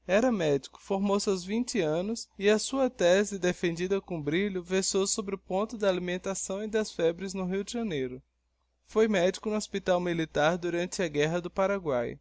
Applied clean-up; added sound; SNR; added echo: none; none; none; none.